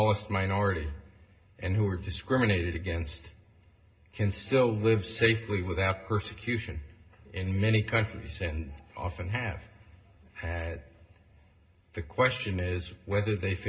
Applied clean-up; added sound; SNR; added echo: none; none; none; reverberation time 0.2 s.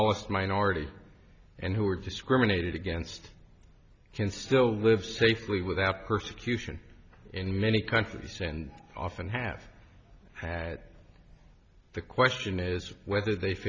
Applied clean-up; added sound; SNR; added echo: none; none; none; none.